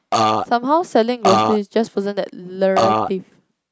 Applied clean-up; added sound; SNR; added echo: neural mask model RNNoise.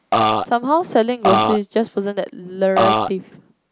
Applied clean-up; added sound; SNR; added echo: none; Burping, eructation; -5 dB; none.